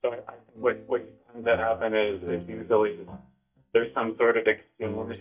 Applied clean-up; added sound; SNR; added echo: neural mask model DeepFilterNet 3.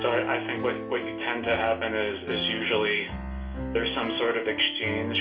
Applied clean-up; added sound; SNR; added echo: none; Piano; 6 dB; reverberation time 0.4 s.